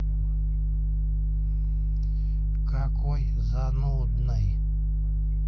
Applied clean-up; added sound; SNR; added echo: none; none; none; none.